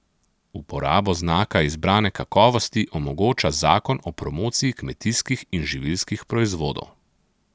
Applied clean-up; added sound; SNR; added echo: none; none; none; none.